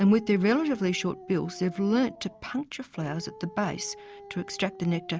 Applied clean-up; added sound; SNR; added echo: none; Dog; 19 dB; none.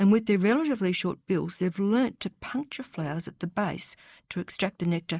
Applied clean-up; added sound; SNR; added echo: neural mask model Resemble Enhance denoiser.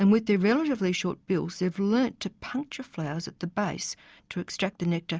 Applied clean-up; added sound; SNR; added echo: none; none; none; none.